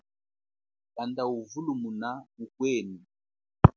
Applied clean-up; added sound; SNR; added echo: none; none; none; none.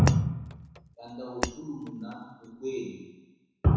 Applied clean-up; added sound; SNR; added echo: none; Shatter; 9 dB; reverberation time 1.1 s.